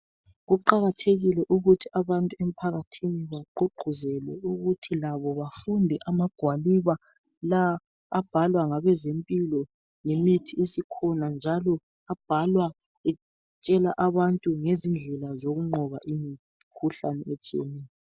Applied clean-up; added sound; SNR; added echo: none; none; none; none.